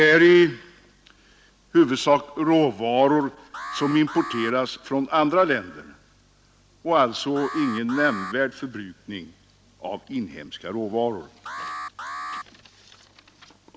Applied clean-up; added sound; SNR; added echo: none; Alarm; 12 dB; none.